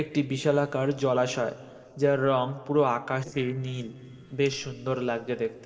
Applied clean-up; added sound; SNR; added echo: neural separator model SepFormer DNS4.